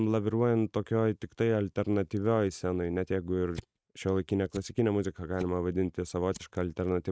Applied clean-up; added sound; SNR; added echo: neural mask model RNNoise.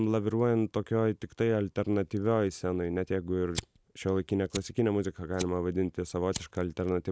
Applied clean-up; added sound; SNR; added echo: none; Fire; 18 dB; none.